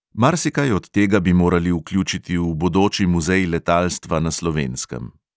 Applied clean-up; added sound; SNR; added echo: none; none; none; none.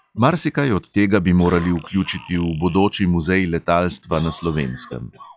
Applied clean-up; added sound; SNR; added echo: classical method log-MMSE.